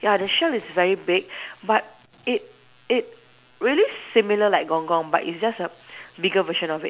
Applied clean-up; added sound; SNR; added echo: none; none; none; none.